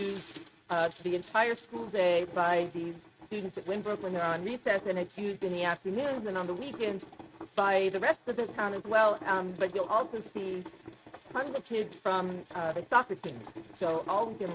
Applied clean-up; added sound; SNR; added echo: neural mask model RNNoise.